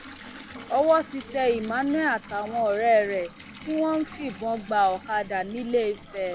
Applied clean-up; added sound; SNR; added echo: none; Bathtub (filling or washing) / Water tap, faucet; 17 dB; none.